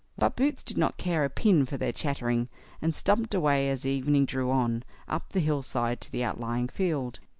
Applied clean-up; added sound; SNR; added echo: none; none; none; none.